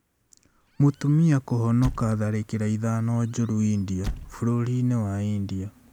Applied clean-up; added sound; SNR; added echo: none; Squeak / Slam; 15 dB; none.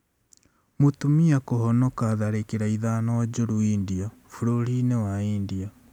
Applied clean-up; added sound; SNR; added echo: none; none; none; none.